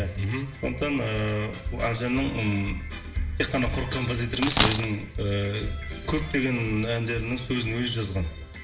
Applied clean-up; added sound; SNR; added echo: none; Coin (dropping); -1 dB; reverberation time 0.8 s.